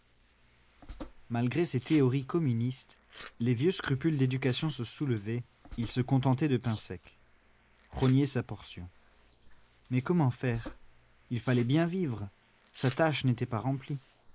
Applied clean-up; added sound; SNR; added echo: neural mask model Resemble Enhance denoiser.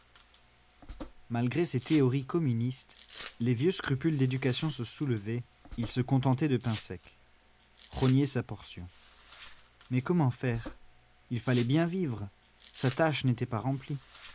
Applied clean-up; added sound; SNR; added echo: none; Domestic sounds, home sounds; 20 dB; none.